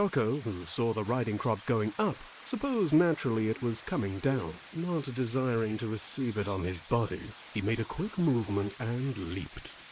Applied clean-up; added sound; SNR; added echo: neural mask model Resemble Enhance denoiser.